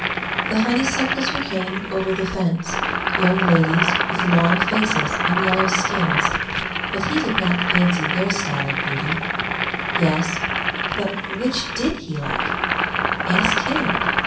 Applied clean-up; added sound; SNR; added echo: none; Boiling; -1 dB; reverberation time 0.6 s.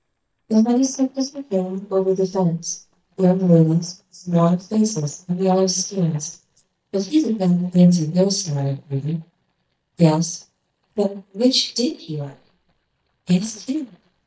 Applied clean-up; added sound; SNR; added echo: neural mask model DeepFilterNet 3.